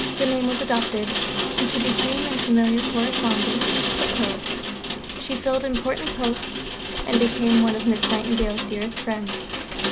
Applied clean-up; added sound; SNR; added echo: none; Rain; 1 dB; none.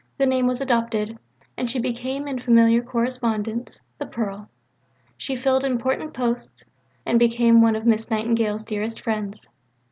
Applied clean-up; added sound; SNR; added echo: none; none; none; none.